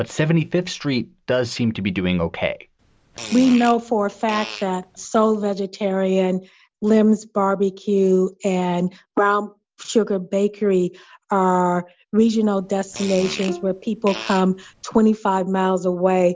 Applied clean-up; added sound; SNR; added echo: none; Fart + Bowed string instrument; 14 dB; none.